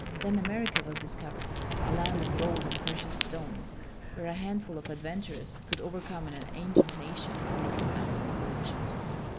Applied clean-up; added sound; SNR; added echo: none; Ocean; -4 dB; none.